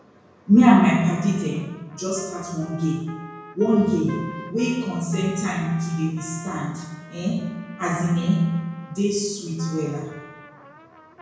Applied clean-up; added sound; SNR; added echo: none; Trumpet; 20 dB; reverberation time 1.0 s.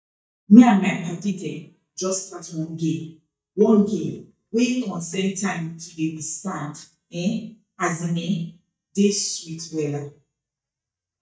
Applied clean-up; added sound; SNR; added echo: neural mask model DeepFilterNet 3.